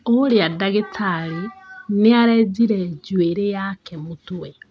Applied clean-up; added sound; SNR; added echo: none; none; none; none.